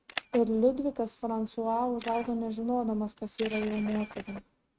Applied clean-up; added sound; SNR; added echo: neural mask model RNNoise.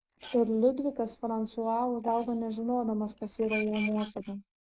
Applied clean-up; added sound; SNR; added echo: neural mask model Resemble Enhance denoiser.